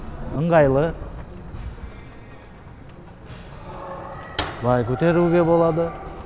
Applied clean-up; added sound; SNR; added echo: none; Rain / Thunderstorm; 14 dB; none.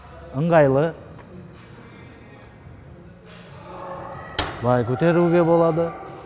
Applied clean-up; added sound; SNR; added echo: none; none; none; none.